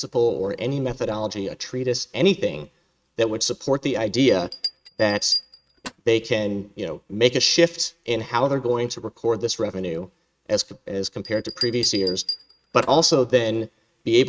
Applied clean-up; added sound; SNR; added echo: neural mask model RNNoise.